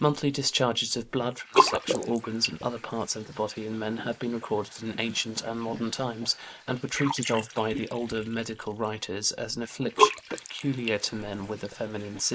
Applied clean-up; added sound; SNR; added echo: neural mask model Resemble Enhance denoiser.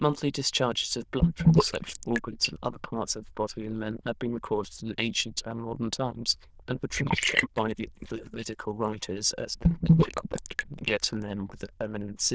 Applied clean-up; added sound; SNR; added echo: neural diffusion model UNIVERSE++.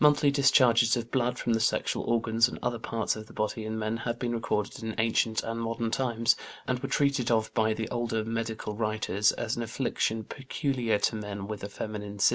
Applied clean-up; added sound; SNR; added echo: none; none; none; none.